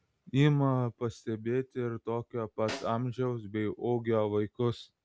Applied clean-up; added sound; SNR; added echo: none; Snare drum; 15 dB; none.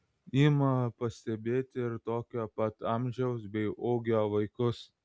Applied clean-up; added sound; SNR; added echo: none; none; none; none.